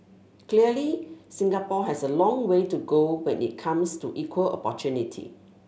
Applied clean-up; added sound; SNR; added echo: none; none; none; none.